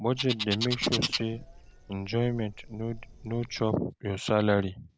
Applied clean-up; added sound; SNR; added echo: none; Bird; 7 dB; none.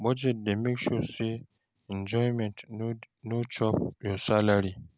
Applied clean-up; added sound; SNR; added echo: none; none; none; none.